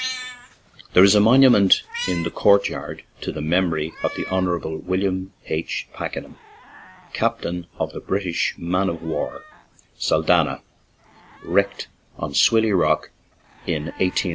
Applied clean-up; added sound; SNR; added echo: none; Meow; 18 dB; none.